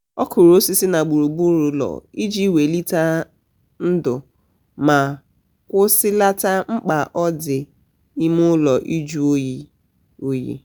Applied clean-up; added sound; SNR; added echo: none; none; none; none.